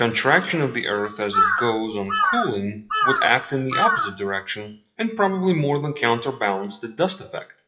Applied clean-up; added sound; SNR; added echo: classical method WPE with log-MMSE.